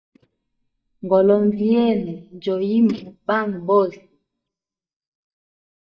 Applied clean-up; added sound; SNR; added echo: neural mask model DeepFilterNet 3.